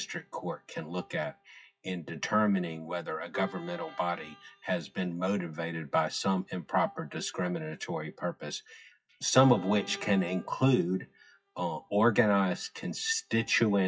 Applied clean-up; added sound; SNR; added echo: classical method WPE with log-MMSE.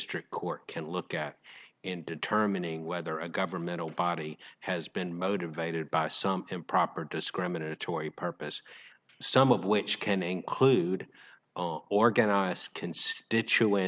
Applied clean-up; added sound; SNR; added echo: none; none; none; none.